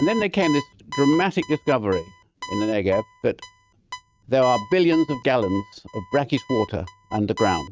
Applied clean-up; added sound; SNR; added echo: neural mask model RNNoise.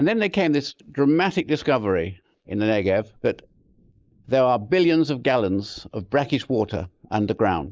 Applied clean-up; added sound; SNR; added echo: neural mask model Resemble Enhance denoiser.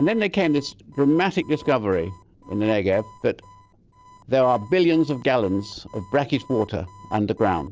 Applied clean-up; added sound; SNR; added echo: neural separator model SepFormer DNS4.